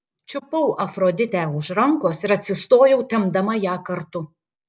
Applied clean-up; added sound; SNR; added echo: none; none; none; none.